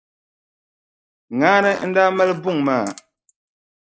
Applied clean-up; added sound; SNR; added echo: neural mask model Resemble Enhance denoiser.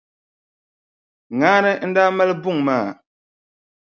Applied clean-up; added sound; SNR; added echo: none; none; none; none.